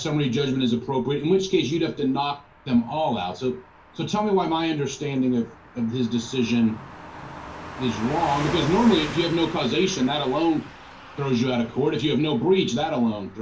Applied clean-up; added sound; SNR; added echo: none; Car passing by / Truck; 15 dB; reverberation time 0.2 s.